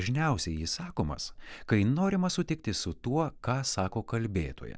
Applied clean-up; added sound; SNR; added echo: none; none; none; none.